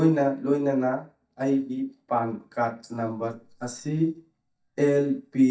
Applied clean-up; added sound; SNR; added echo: neural mask model DeepFilterNet 3.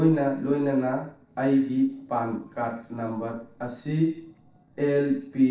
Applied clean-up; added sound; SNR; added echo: neural separator model SepFormer DNS4.